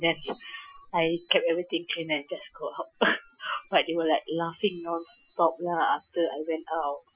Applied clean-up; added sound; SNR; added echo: classical method Wiener filter.